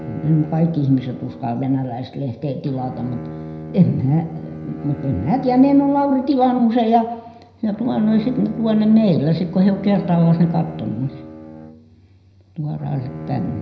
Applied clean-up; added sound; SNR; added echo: none; Bowed string instrument; 14 dB; reverberation time 0.8 s.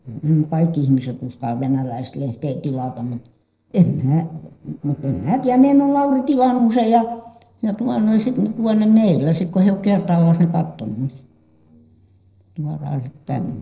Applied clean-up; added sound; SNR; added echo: neural separator model SepFormer DNS4.